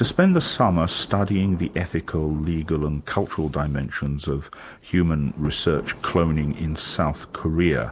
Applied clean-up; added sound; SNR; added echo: none; Thunder; 18 dB; none.